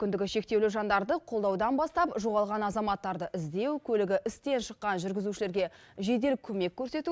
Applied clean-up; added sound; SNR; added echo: none; none; none; none.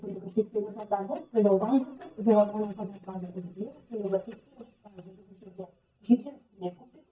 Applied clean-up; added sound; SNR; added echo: neural mask model DeepFilterNet 3.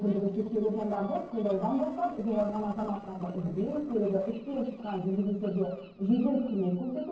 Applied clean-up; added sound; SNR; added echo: neural separator model SepFormer DNS4.